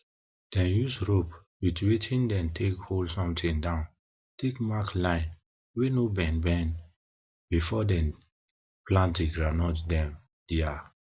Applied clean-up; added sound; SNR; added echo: none; none; none; none.